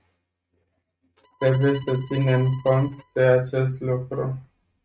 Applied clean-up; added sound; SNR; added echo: neural mask model RNNoise.